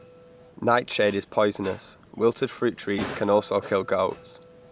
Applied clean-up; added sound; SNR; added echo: none; Dishes, pots, and pans; 17 dB; none.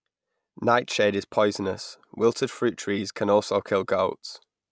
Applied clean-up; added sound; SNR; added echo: none; none; none; none.